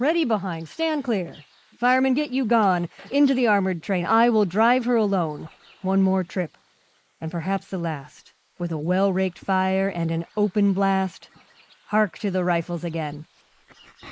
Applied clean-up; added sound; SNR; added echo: neural mask model Resemble Enhance denoiser.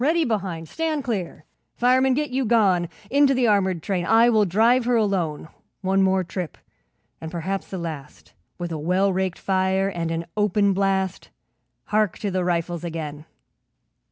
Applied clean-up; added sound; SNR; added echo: none; none; none; none.